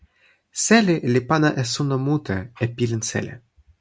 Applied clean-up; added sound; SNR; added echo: none; none; none; none.